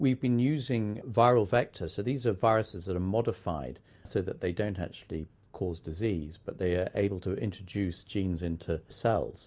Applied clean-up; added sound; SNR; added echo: none; none; none; none.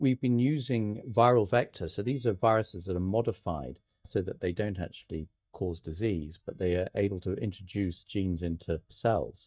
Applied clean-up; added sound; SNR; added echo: neural mask model DeepFilterNet 3.